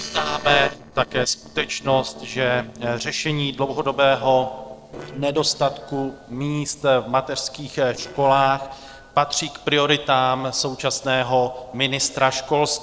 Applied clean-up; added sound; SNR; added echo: neural separator model SepFormer DNS4.